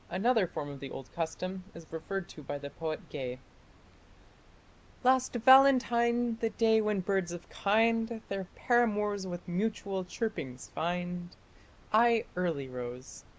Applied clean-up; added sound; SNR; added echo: none; none; none; none.